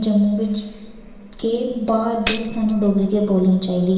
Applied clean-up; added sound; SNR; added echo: none; Tambourine; 11 dB; reverberation time 1.0 s.